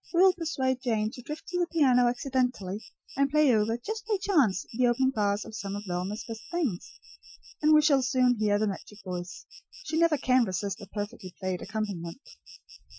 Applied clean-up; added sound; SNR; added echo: classical method Wiener filter.